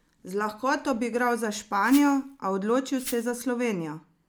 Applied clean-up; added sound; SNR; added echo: none; Glass; 17 dB; none.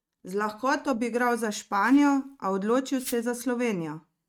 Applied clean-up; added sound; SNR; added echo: neural mask model RNNoise.